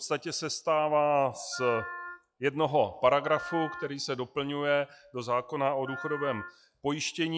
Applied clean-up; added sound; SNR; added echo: classical method log-MMSE.